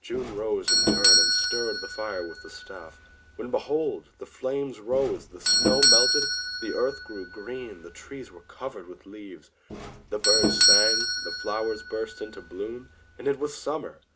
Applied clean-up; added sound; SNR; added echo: none; Doorbell; -4 dB; none.